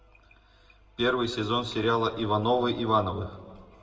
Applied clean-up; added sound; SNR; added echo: none; none; none; reverberation time 1.2 s.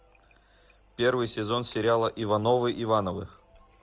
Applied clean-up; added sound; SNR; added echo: none; none; none; none.